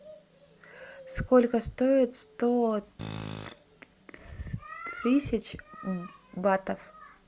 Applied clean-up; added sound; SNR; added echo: none; Tools; 12 dB; none.